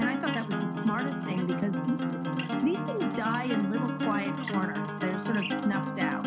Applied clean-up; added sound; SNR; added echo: none; Acoustic guitar; 0 dB; none.